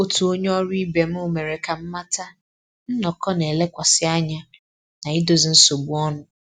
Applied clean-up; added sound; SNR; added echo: none; none; none; none.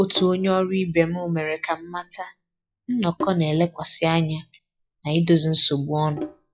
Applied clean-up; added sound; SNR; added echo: classical method log-MMSE.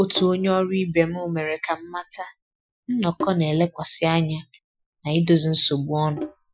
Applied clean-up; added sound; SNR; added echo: classical method Wiener filter.